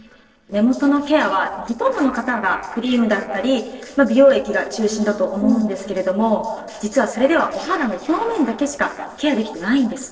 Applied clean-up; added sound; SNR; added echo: neural separator model SepFormer DNS4.